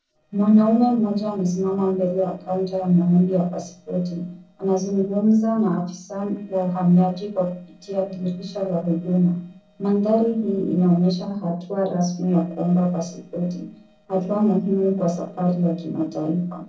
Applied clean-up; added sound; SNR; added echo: neural separator model SepFormer DNS4.